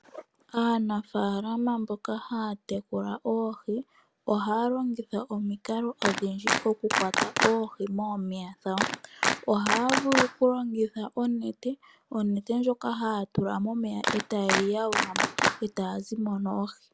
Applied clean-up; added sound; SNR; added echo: none; Clapping; 0 dB; none.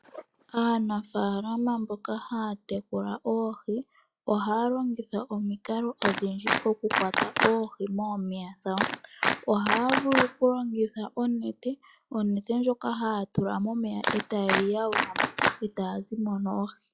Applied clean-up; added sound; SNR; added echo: classical method log-MMSE.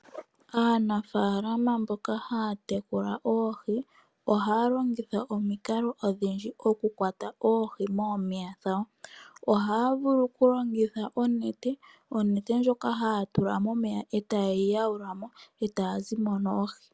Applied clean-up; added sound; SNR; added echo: none; none; none; none.